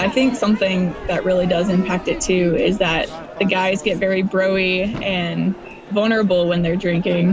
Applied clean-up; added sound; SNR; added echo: none; Crowd / Fireworks; 14 dB; none.